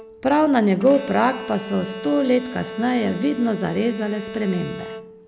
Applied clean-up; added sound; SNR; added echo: none; Bowed string instrument; 14 dB; none.